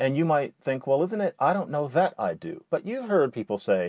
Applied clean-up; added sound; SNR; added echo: none; none; none; none.